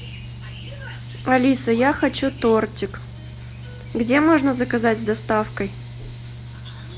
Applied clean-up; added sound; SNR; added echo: none; Mechanical fan + Insect; 13 dB; none.